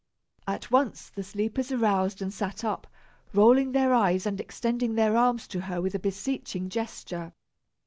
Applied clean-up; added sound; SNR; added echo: none; none; none; none.